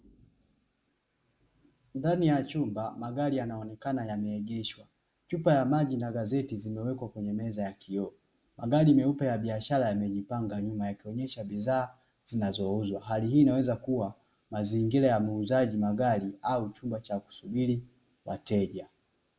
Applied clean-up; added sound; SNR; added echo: neural mask model Resemble Enhance denoiser.